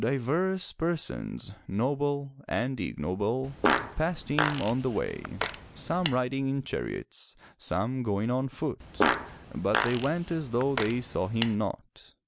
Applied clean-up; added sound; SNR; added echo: none; Fart; 2 dB; none.